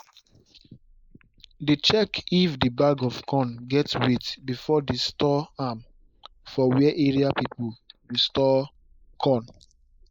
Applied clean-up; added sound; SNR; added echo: neural mask model Resemble Enhance denoiser.